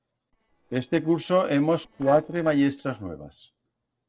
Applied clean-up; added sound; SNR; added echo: neural separator model SepFormer DNS4.